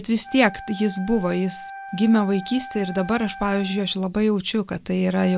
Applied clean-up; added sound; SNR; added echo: none; Wind instrument, woodwind instrument; 16 dB; none.